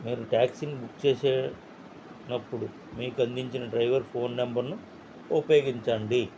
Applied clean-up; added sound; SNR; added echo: none; none; none; none.